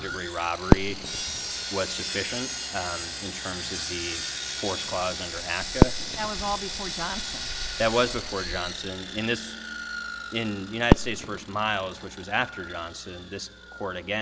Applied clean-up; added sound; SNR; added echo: none; Sawing + Fireworks; -2 dB; none.